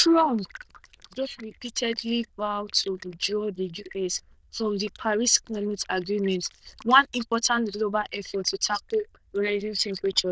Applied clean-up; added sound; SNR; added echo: neural diffusion model UNIVERSE++.